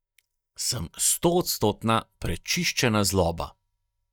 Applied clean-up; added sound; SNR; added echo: neural mask model DeepFilterNet 3.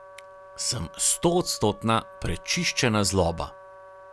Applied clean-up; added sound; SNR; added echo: none; Wind instrument, woodwind instrument; 19 dB; none.